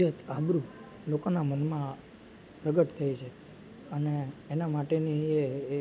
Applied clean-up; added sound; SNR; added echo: none; none; none; none.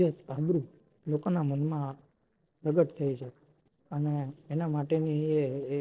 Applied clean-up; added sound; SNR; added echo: neural separator model SepFormer DNS4.